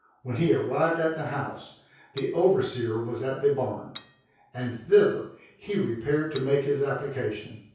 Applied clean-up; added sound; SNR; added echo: none; Cutlery, silverware / Dishes, pots, and pans; 19 dB; reverberation time 0.6 s.